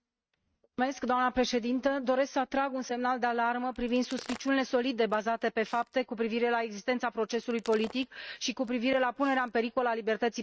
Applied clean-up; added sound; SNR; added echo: neural mask model RNNoise.